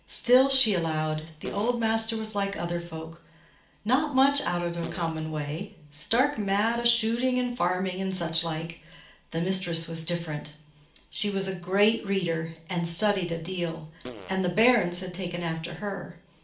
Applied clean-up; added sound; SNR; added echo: none; Fart; 18 dB; reverberation time 0.4 s.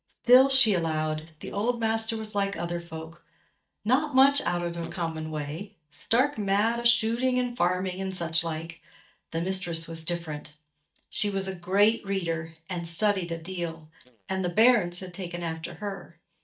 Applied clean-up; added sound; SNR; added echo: neural mask model DeepFilterNet 3.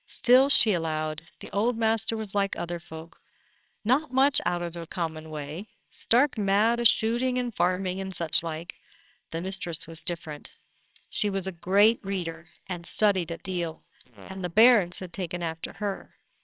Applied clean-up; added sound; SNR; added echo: neural separator model SepFormer WHAMR!.